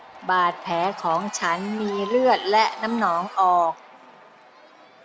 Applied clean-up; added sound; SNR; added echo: none; Crowd / Cheering; 15 dB; none.